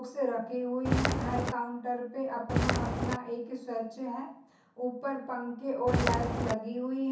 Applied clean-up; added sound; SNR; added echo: none; Walk, footsteps; -5 dB; reverberation time 0.6 s.